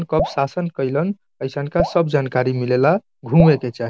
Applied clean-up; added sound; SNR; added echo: none; Drip; 11 dB; none.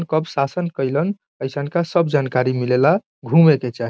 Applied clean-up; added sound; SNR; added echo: none; none; none; none.